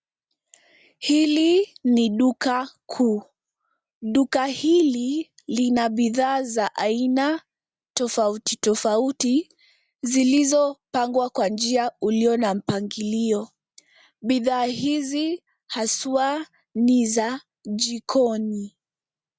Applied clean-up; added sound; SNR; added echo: none; none; none; none.